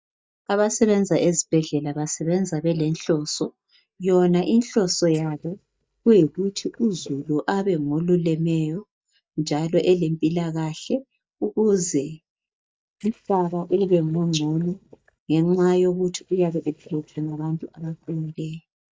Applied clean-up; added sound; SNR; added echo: neural mask model DeepFilterNet 3.